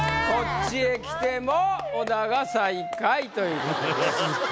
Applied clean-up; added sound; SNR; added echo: none; none; none; none.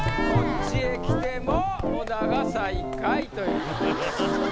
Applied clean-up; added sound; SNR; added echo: none; Gurgling / Engine + Piano; -2 dB; none.